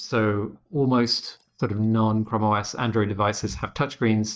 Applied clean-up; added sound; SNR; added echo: neural mask model DeepFilterNet 3.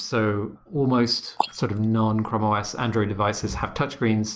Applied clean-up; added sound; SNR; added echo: neural mask model Resemble Enhance denoiser.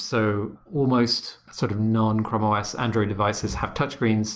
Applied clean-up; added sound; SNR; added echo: none; none; none; none.